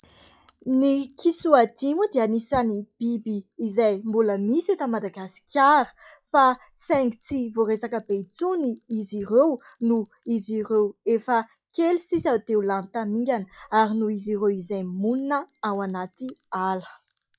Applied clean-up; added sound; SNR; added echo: classical method log-MMSE.